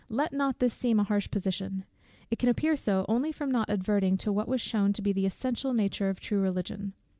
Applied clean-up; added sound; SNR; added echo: none; Chime; 11 dB; none.